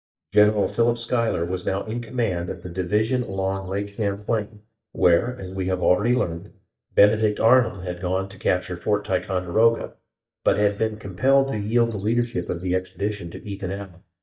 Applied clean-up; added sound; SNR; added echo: neural mask model DeepFilterNet 3.